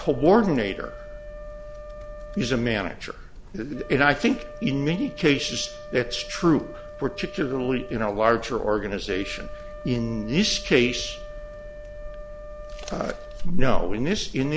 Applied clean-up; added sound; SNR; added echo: none; Wind instrument, woodwind instrument; 17 dB; none.